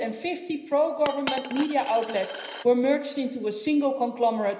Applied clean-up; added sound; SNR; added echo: none; Coin (dropping); 14 dB; reverberation time 0.9 s.